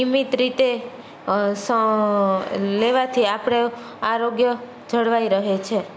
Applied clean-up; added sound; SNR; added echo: none; none; none; none.